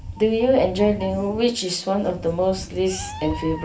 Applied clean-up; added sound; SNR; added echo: none; Meow; 12 dB; reverberation time 0.3 s.